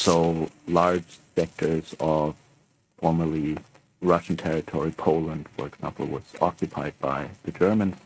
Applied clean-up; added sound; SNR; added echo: neural mask model RNNoise.